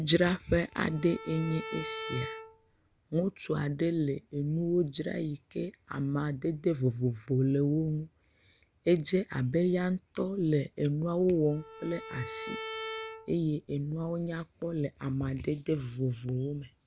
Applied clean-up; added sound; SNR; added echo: none; Bowed string instrument; 12 dB; none.